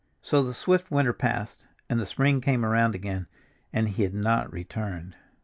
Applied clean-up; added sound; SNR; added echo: none; none; none; none.